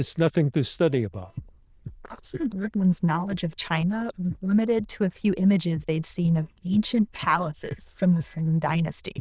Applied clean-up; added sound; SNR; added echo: neural diffusion model UNIVERSE++.